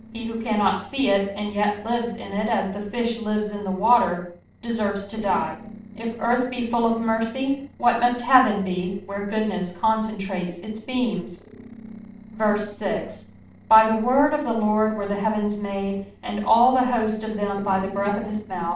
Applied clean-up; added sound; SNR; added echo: neural separator model SepFormer DNS4.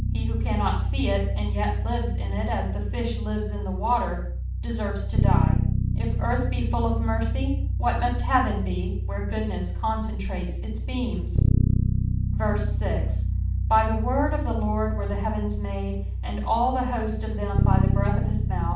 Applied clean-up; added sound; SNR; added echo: none; Bass guitar; -5 dB; reverberation time 0.5 s.